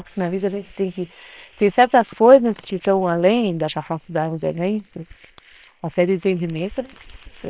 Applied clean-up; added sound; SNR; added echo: neural separator model SepFormer WHAM!.